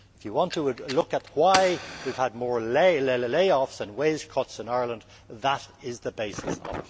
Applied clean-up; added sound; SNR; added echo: none; Fire; 13 dB; none.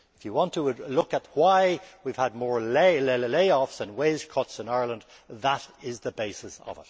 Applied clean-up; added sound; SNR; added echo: none; none; none; none.